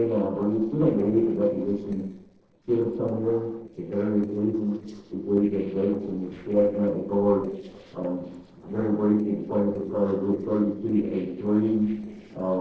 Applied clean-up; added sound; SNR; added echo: neural separator model SepFormer DNS4.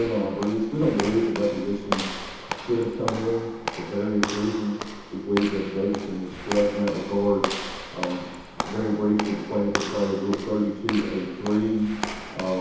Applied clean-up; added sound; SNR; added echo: none; Walk, footsteps / Slam; 8 dB; reverberation time 0.9 s.